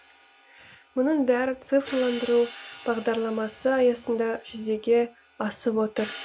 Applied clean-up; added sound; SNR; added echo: none; Hi-hat; 18 dB; none.